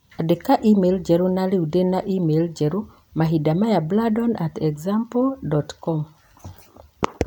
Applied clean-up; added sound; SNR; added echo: none; none; none; none.